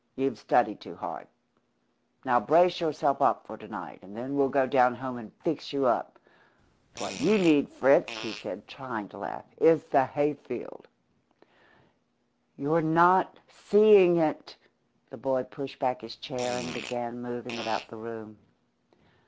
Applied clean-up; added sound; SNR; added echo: none; Fart; 14 dB; none.